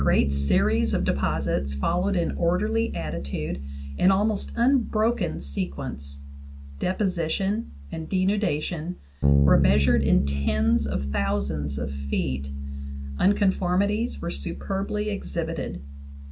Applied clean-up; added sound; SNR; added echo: none; Bass guitar; 2 dB; none.